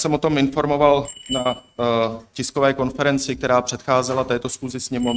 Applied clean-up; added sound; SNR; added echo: neural mask model RNNoise.